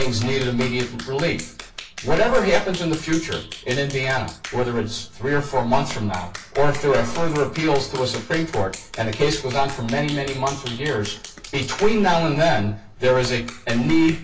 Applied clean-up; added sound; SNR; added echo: none; Clapping; 17 dB; reverberation time 0.2 s.